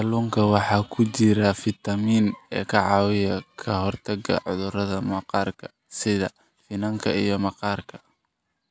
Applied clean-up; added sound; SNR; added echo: none; none; none; none.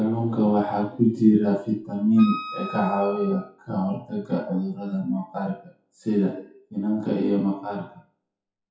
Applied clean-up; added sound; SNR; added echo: classical method WPE with log-MMSE.